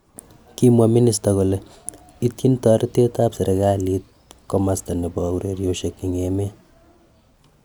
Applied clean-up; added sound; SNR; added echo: none; none; none; none.